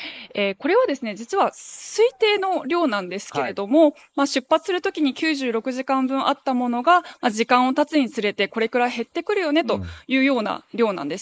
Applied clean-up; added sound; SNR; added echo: neural mask model Resemble Enhance denoiser.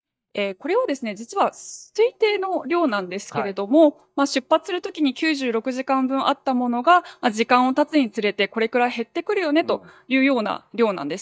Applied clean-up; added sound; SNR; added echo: neural mask model DeepFilterNet 3.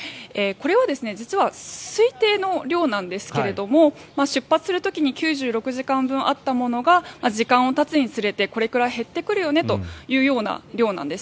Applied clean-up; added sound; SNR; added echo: none; none; none; none.